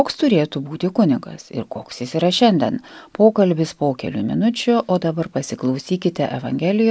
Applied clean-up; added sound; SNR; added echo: none; none; none; none.